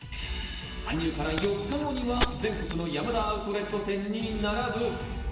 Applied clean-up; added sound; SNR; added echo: none; Keys jangling; 3 dB; reverberation time 1.2 s.